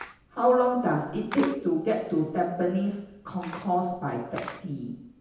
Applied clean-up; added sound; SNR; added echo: none; Camera; 16 dB; reverberation time 0.9 s.